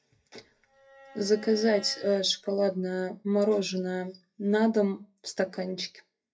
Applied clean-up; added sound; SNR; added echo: classical method WPE with log-MMSE.